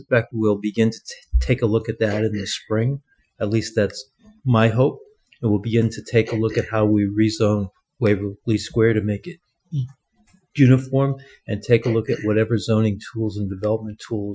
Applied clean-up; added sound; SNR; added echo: classical method Wiener filter.